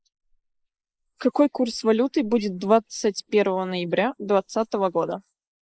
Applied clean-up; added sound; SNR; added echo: neural mask model Resemble Enhance denoiser.